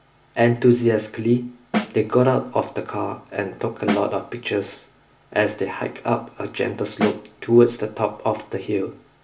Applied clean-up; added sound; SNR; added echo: none; Snare drum; 7 dB; reverberation time 0.2 s.